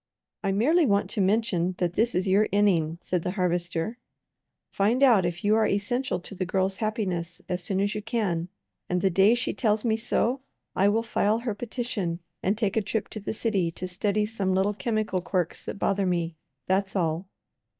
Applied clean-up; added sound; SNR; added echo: neural mask model DeepFilterNet 3.